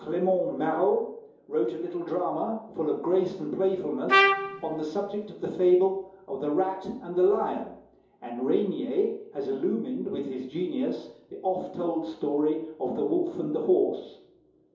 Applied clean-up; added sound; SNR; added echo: none; Trumpet; -3 dB; reverberation time 2.8 s.